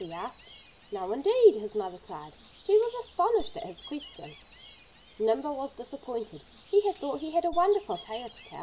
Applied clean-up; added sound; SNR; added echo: none; Gull, seagull; 18 dB; none.